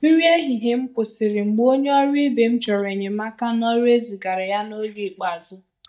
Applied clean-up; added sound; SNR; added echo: neural mask model DeepFilterNet 3.